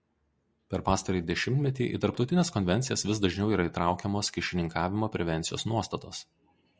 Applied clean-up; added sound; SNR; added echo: none; none; none; none.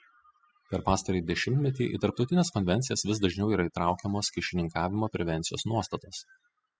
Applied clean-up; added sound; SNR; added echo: classical method spectral subtraction.